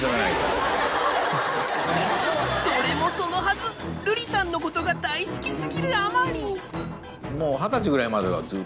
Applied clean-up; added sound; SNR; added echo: none; none; none; none.